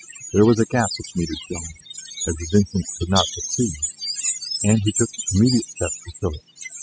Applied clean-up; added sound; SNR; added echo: classical method spectral subtraction.